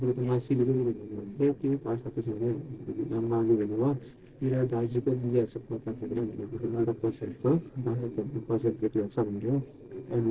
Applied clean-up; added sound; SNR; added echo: neural separator model SepFormer DNS4.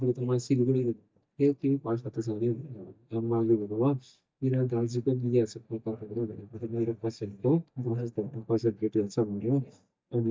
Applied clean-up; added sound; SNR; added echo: neural mask model DeepFilterNet 3.